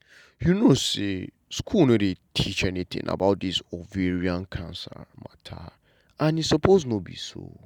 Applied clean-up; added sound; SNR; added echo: none; none; none; none.